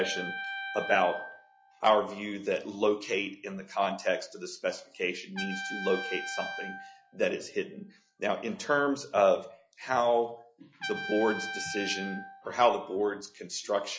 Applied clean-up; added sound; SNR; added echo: classical method log-MMSE.